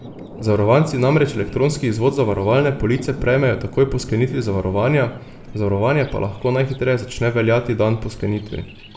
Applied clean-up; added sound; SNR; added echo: none; Thunder; 18 dB; reverberation time 1.1 s.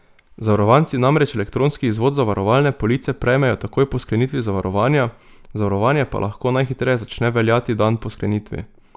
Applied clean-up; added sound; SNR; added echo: none; none; none; none.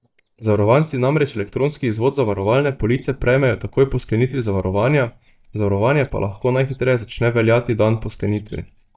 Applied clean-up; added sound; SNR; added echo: neural mask model DeepFilterNet 3.